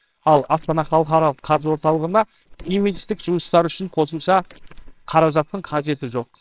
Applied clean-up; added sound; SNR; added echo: neural separator model SepFormer WHAMR!.